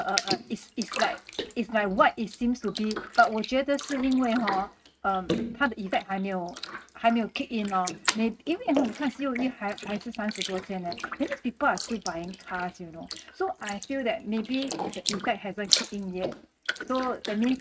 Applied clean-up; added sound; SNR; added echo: neural mask model RNNoise.